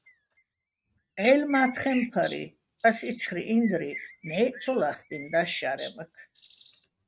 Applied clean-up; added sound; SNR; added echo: neural mask model RNNoise.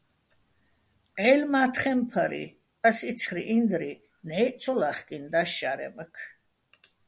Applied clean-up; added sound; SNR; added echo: none; none; none; none.